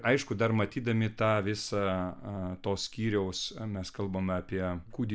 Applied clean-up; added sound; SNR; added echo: none; none; none; none.